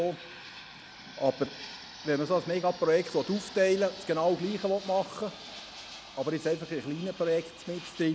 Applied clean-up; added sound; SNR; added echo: none; Fixed-wing aircraft, airplane; 15 dB; none.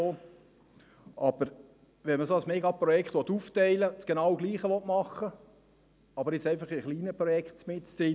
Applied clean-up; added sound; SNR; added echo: none; none; none; none.